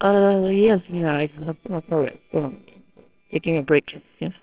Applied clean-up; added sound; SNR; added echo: neural separator model SepFormer WHAMR!.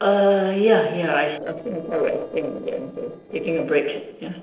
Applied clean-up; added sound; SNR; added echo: neural separator model SepFormer DNS4.